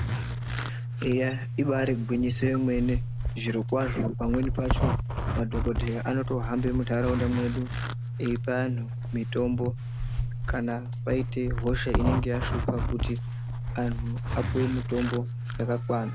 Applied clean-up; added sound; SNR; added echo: none; Zipper (clothing); 0 dB; none.